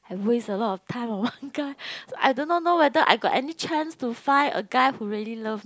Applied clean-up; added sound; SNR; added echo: none; none; none; none.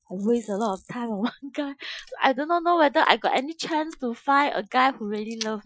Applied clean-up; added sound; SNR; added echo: classical method Wiener filter.